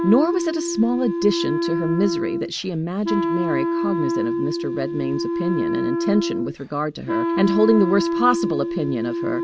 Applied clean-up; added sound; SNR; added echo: none; Wind instrument, woodwind instrument; 1 dB; none.